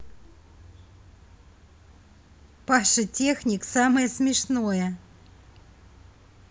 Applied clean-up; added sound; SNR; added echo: none; none; none; none.